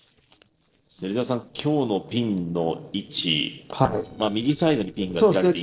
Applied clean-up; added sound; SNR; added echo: neural separator model SepFormer DNS4.